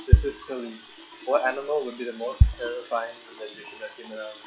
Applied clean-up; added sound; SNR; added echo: classical method log-MMSE.